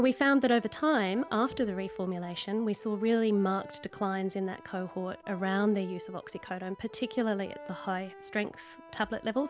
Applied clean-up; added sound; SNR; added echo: none; Accordion; 17 dB; none.